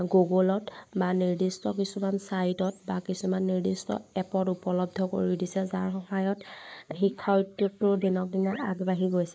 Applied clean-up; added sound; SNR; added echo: neural mask model Resemble Enhance denoiser.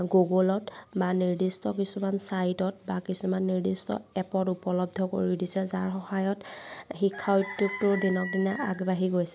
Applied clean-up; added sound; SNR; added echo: none; none; none; none.